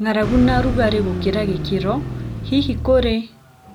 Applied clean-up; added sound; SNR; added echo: none; Car; 4 dB; none.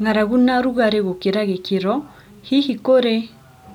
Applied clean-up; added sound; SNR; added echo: none; none; none; none.